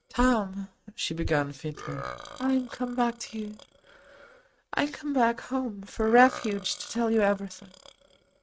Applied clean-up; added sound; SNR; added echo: neural mask model RNNoise.